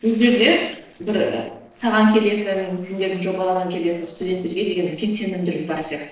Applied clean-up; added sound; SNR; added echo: neural separator model SepFormer DNS4.